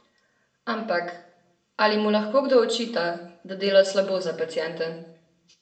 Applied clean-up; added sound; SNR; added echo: none; none; none; reverberation time 0.5 s.